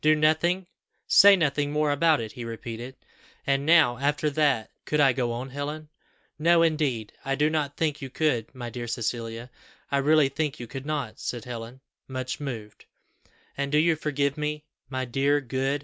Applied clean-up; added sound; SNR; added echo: none; none; none; none.